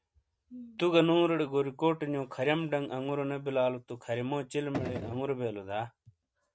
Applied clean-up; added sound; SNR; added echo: neural mask model RNNoise.